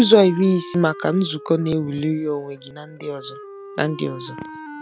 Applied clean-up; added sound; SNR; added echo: none; Wind instrument, woodwind instrument; 17 dB; none.